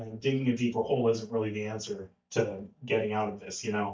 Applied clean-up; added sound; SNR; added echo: neural mask model DeepFilterNet 3.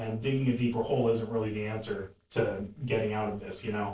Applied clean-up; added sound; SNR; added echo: neural separator model SepFormer DNS4.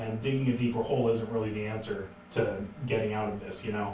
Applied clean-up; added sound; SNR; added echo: none; Engine; 20 dB; reverberation time 0.3 s.